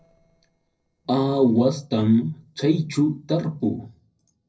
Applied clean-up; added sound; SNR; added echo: neural separator model SepFormer DNS4.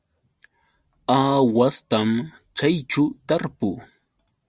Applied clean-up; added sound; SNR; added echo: none; none; none; none.